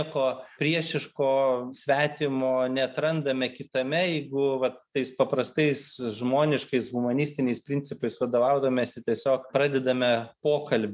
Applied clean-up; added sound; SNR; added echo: none; none; none; none.